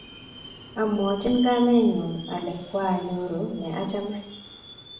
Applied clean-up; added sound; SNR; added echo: none; Subway, metro, underground; 18 dB; reverberation time 0.6 s.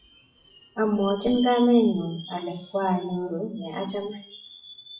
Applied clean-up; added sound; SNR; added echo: classical method WPE with log-MMSE.